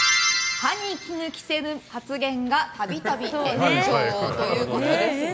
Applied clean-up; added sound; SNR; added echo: none; none; none; none.